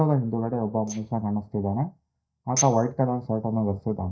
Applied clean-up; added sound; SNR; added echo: neural mask model DeepFilterNet 3.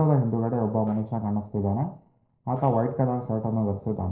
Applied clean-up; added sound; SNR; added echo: neural separator model SepFormer DNS4.